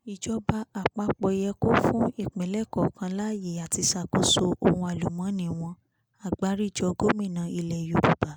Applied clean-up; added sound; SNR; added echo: none; none; none; none.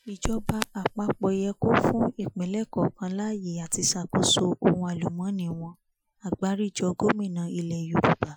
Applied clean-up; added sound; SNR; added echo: classical method Wiener filter.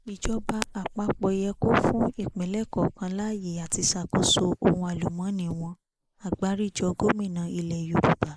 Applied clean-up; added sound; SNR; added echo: neural mask model Resemble Enhance denoiser.